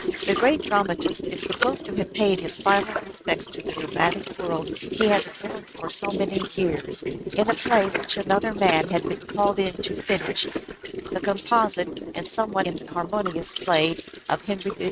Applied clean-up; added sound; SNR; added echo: neural mask model RNNoise.